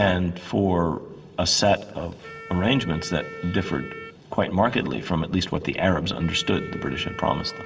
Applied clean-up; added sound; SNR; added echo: none; Wind instrument, woodwind instrument; 18 dB; reverberation time 2.4 s.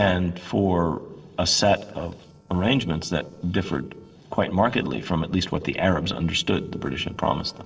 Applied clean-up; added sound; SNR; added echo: neural separator model SepFormer DNS4.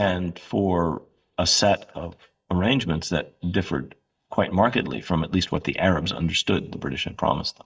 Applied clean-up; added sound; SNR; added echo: neural mask model DeepFilterNet 3.